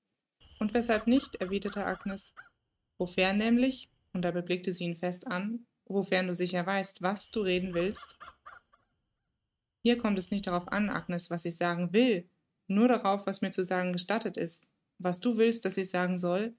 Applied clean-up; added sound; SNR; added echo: neural mask model RNNoise.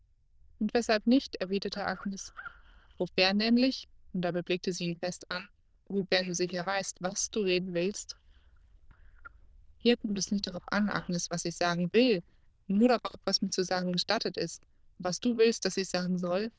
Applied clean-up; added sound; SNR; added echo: neural diffusion model UNIVERSE++.